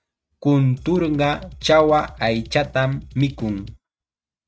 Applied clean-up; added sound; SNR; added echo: neural mask model RNNoise.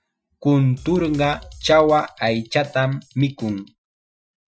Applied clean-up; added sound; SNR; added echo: classical method Wiener filter.